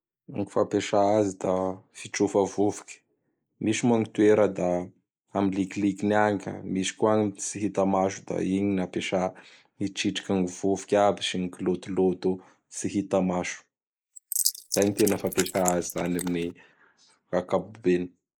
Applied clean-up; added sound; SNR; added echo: neural mask model Resemble Enhance denoiser.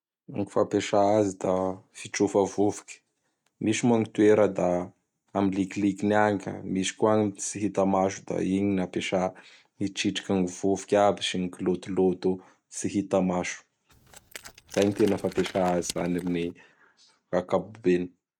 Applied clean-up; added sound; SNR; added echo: neural mask model RNNoise.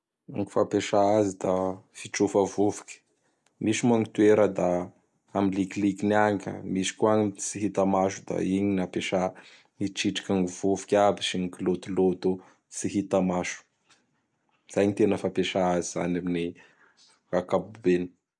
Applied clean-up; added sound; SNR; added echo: none; none; none; none.